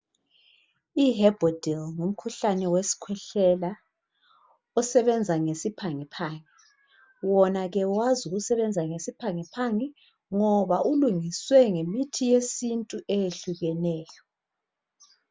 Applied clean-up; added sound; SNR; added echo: none; none; none; none.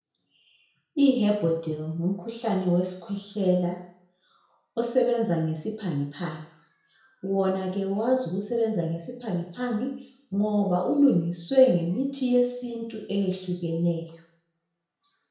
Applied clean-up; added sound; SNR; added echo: none; none; none; reverberation time 0.5 s.